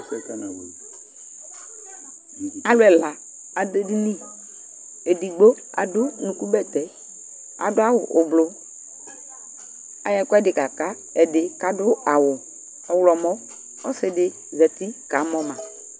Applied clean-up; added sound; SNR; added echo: none; none; none; none.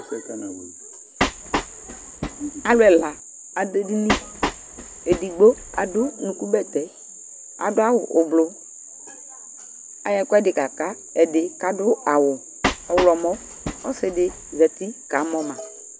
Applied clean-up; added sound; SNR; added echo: none; Train; 7 dB; none.